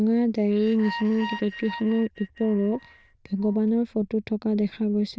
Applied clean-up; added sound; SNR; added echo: neural diffusion model UNIVERSE++.